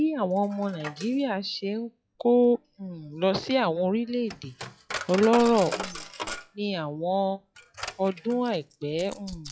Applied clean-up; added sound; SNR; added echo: classical method log-MMSE.